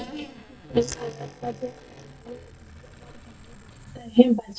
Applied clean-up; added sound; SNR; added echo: neural mask model DeepFilterNet 3.